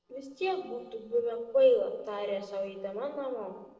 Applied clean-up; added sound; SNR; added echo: neural separator model SepFormer DNS4.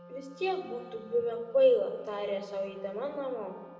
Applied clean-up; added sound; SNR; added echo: none; Wind instrument, woodwind instrument; 19 dB; reverberation time 1.5 s.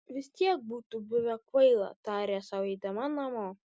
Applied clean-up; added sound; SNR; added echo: none; none; none; none.